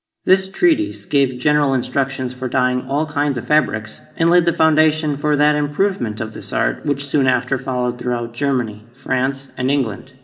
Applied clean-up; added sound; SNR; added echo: none; none; none; reverberation time 2.6 s.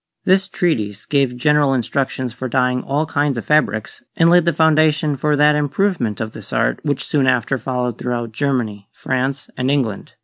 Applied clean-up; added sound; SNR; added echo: none; none; none; none.